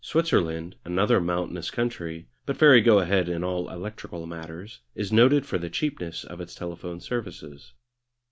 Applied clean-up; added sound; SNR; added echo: none; none; none; none.